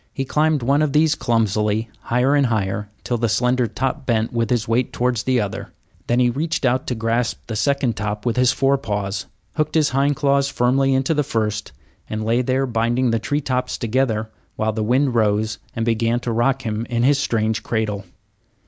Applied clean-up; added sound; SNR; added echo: none; none; none; none.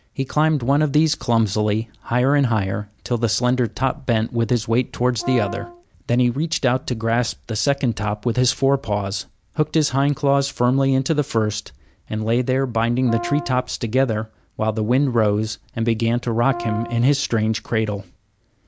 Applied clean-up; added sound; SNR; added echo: none; Brass instrument; 11 dB; none.